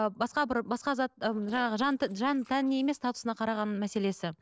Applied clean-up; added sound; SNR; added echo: neural separator model SepFormer DNS4.